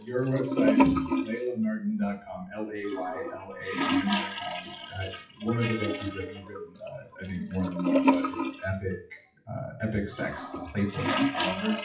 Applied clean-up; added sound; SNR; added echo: classical method WPE with log-MMSE.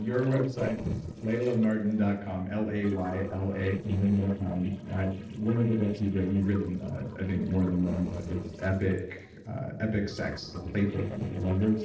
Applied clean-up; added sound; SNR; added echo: neural separator model SepFormer DNS4.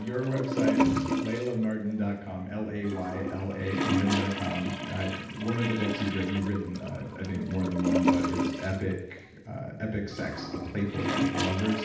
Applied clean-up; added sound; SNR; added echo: none; Toilet flush / Gurgling; 1 dB; reverberation time 0.8 s.